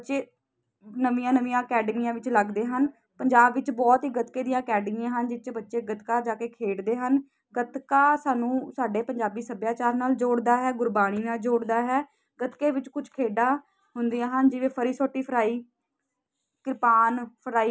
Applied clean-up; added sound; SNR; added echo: none; none; none; none.